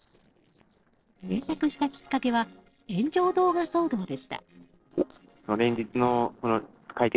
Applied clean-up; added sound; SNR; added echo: neural separator model SepFormer DNS4.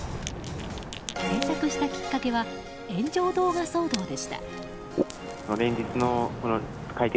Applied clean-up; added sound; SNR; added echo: none; Ocean; 8 dB; none.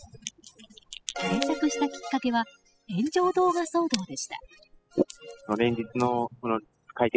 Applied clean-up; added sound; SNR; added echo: classical method spectral subtraction.